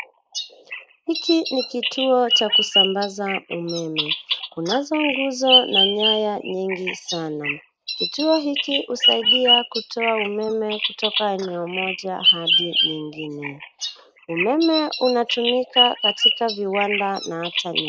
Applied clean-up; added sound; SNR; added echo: neural mask model RNNoise.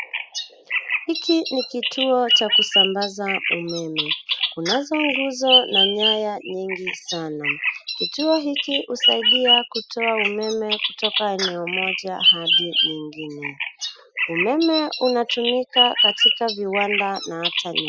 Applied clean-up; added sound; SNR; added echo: classical method spectral subtraction.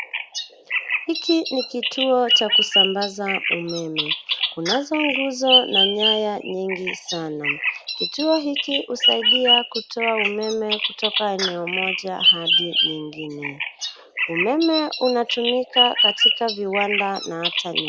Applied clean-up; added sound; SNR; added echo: none; Bird vocalization, bird call, bird song; -2 dB; none.